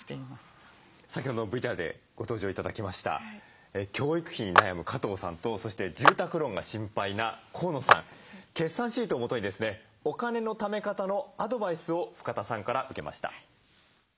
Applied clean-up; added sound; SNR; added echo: none; Clapping; -4 dB; none.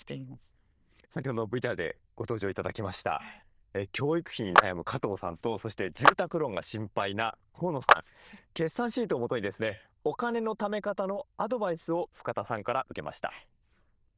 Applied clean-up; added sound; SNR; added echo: neural diffusion model UNIVERSE++.